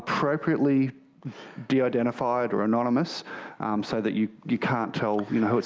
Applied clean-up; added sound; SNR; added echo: none; none; none; none.